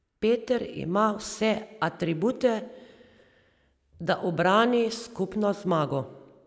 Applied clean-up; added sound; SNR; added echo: none; none; none; none.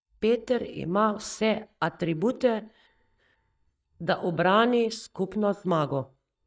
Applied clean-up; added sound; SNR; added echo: neural mask model DeepFilterNet 3.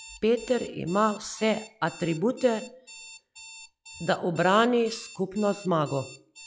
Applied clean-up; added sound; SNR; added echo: classical method log-MMSE.